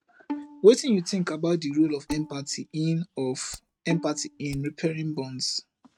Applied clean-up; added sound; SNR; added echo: neural mask model RNNoise.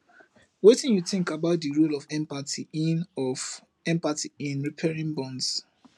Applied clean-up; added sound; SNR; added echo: none; none; none; none.